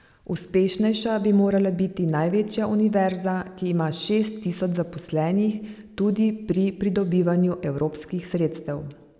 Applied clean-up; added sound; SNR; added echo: none; none; none; none.